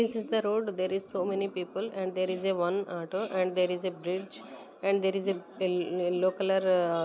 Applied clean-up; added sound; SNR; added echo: none; none; none; none.